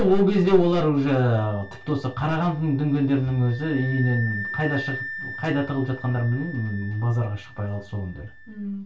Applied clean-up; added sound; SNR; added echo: none; Wind instrument, woodwind instrument; 15 dB; reverberation time 0.2 s.